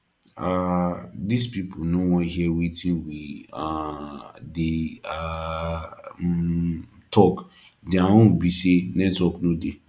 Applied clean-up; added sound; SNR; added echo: none; none; none; none.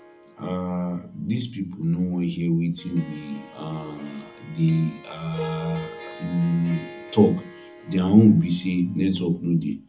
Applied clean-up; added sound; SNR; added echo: none; Harp; 18 dB; reverberation time 0.4 s.